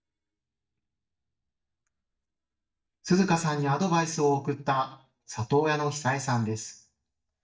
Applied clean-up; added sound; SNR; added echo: neural mask model DeepFilterNet 3.